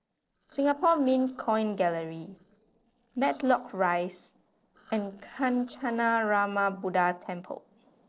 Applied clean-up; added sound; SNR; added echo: neural separator model SepFormer DNS4.